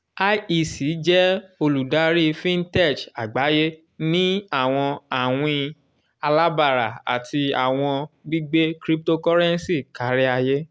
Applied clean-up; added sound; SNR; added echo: none; none; none; none.